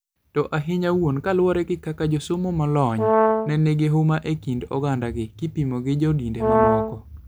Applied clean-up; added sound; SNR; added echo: none; Brass instrument; -2 dB; none.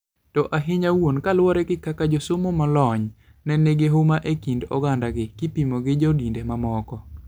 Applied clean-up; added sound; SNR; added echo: none; none; none; none.